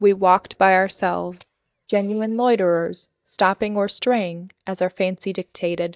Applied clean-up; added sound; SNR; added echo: neural mask model DeepFilterNet 3.